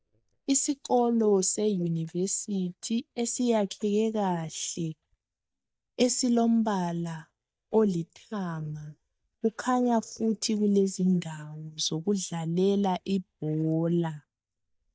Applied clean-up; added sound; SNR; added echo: neural mask model DeepFilterNet 3.